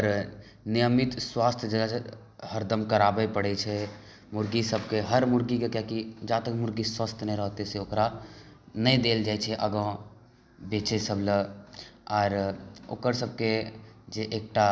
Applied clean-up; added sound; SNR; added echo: none; none; none; none.